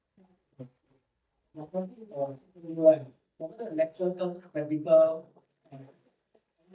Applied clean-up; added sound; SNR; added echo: neural mask model DeepFilterNet 3.